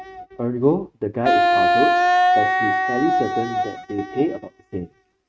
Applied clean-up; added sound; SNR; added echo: neural mask model RNNoise.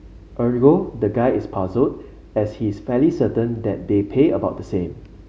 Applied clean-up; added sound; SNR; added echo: none; none; none; none.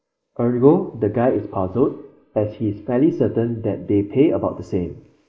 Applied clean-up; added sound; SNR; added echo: neural mask model Resemble Enhance denoiser.